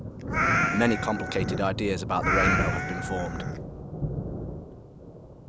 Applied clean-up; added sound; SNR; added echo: none; Thunder + Meow; -2 dB; none.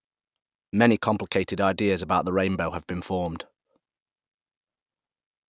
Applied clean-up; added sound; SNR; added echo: none; none; none; none.